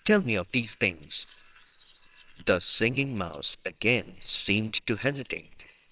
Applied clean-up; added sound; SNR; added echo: neural separator model SepFormer WHAMR!.